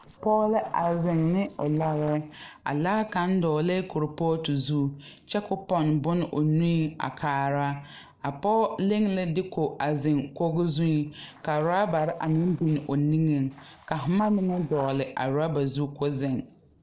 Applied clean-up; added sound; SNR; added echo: neural separator model SepFormer DNS4.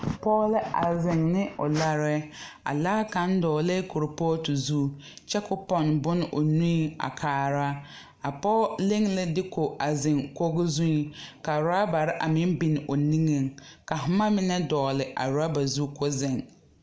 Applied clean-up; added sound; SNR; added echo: none; none; none; none.